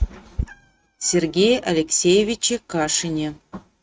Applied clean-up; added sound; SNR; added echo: neural mask model RNNoise.